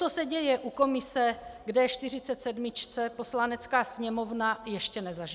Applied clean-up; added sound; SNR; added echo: none; none; none; none.